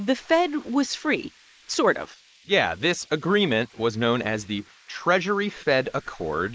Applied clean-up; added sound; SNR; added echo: neural mask model Resemble Enhance denoiser.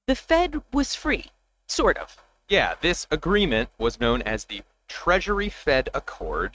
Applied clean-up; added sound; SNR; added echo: neural mask model RNNoise.